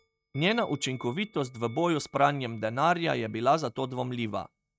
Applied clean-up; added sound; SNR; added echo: neural mask model RNNoise.